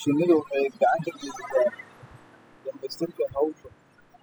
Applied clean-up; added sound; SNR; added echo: classical method spectral subtraction.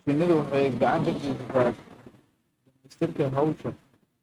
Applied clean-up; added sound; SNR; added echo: neural mask model RNNoise.